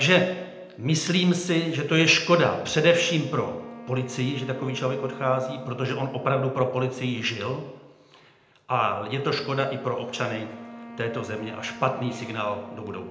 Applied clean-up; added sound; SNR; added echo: none; Wind instrument, woodwind instrument; 18 dB; reverberation time 0.8 s.